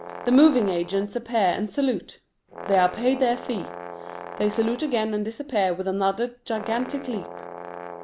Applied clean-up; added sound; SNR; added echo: none; Brass instrument; 14 dB; none.